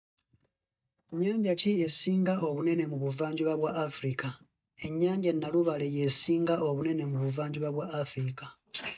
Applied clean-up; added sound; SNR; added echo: neural mask model DeepFilterNet 3.